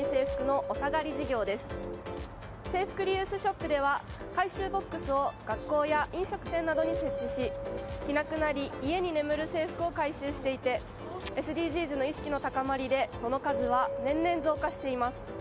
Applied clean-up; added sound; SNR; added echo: none; Keyboard (musical); 10 dB; none.